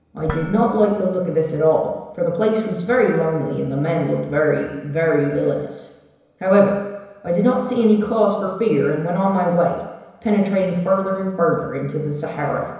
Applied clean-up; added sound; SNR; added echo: none; Dishes, pots, and pans; 18 dB; reverberation time 1.0 s.